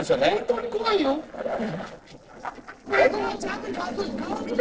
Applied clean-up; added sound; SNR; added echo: neural separator model SepFormer DNS4.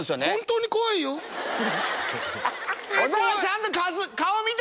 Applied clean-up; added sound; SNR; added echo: none; none; none; none.